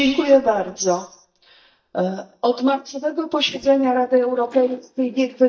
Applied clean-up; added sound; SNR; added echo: neural mask model DeepFilterNet 3.